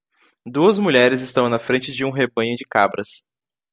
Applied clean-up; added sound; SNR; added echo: none; none; none; none.